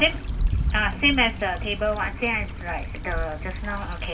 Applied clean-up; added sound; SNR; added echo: none; Stream / Trickle, dribble / Traffic noise, roadway noise; 2 dB; reverberation time 0.2 s.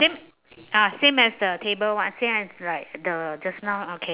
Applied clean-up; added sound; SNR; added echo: none; none; none; none.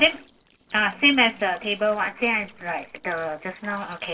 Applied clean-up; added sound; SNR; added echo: neural separator model SepFormer DNS4.